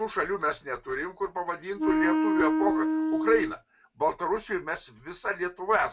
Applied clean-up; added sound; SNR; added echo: none; Wind instrument, woodwind instrument; -3 dB; none.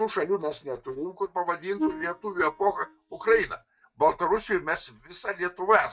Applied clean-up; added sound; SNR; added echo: neural mask model DeepFilterNet 3.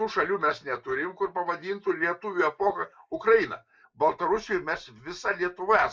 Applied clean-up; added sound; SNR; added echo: neural mask model Resemble Enhance denoiser.